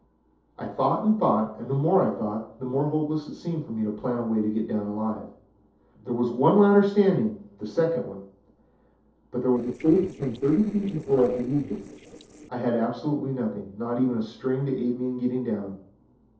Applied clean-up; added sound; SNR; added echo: neural separator model SepFormer DNS4.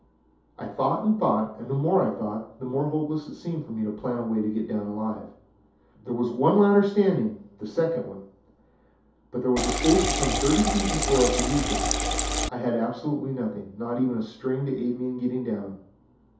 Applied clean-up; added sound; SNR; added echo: none; Liquid; -1 dB; reverberation time 0.5 s.